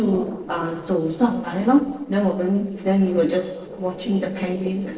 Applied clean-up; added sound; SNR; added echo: neural separator model SepFormer DNS4.